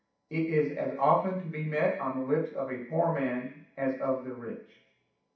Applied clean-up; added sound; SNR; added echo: none; none; none; reverberation time 0.7 s.